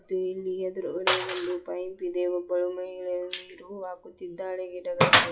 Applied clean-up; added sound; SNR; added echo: classical method WPE with log-MMSE.